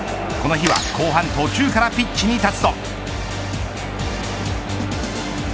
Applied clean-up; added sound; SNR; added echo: none; Brass instrument; 16 dB; none.